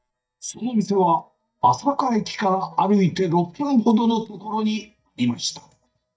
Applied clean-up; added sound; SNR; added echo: neural mask model DeepFilterNet 3.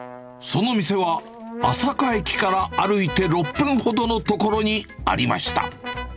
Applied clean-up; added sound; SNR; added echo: none; none; none; none.